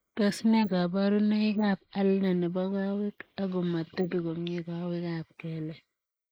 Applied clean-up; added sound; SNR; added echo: neural mask model Resemble Enhance denoiser.